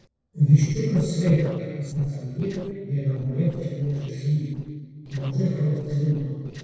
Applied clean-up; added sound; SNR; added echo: neural separator model SepFormer DNS4.